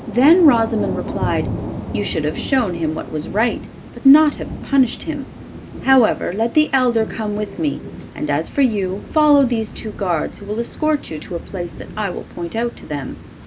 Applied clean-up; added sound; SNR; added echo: none; Thunder / Rain; 11 dB; none.